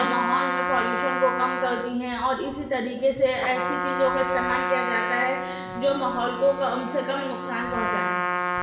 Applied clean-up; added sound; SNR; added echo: none; Trumpet; 2 dB; reverberation time 0.9 s.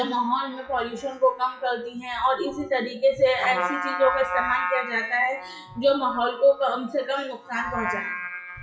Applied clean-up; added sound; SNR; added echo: classical method WPE with log-MMSE.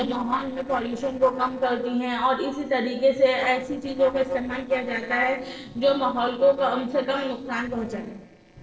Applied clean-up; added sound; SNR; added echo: neural separator model SepFormer DNS4.